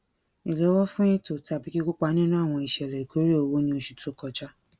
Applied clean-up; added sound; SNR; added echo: none; none; none; none.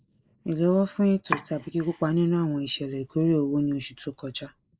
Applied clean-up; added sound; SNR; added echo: neural mask model Resemble Enhance denoiser.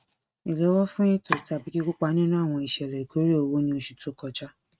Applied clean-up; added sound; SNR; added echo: neural mask model RNNoise.